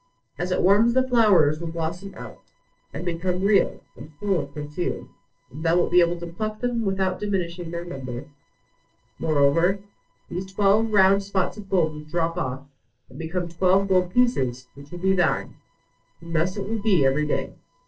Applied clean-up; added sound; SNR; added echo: neural separator model SepFormer DNS4.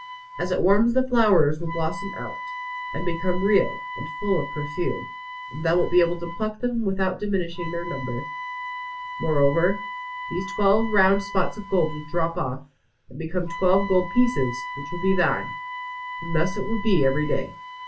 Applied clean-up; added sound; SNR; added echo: none; Wind instrument, woodwind instrument; 12 dB; reverberation time 0.2 s.